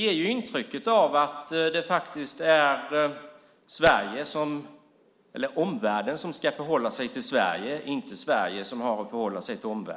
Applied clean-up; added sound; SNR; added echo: none; none; none; none.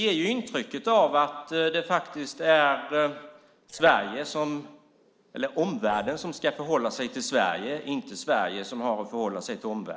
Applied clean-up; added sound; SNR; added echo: neural separator model SepFormer DNS4.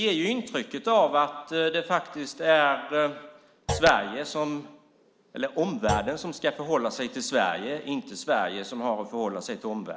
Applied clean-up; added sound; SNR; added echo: none; Thump, thud; 11 dB; none.